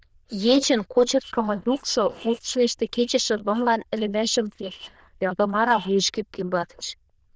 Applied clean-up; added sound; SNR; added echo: neural diffusion model UNIVERSE++.